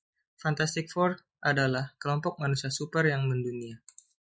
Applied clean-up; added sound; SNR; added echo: neural mask model Resemble Enhance denoiser.